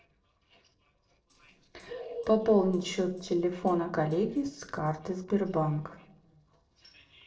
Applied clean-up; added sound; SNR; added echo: neural separator model SepFormer DNS4.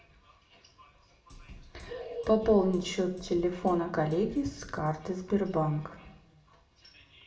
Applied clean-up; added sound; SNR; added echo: none; Drum kit; 19 dB; reverberation time 0.5 s.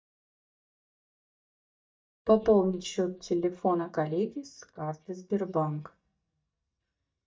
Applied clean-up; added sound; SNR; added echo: neural mask model DeepFilterNet 3.